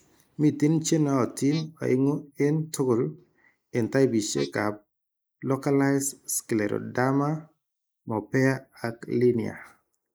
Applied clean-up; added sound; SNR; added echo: neural mask model Resemble Enhance denoiser.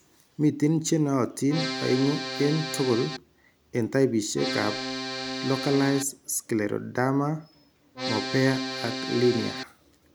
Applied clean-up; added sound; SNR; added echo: none; Accordion; 5 dB; none.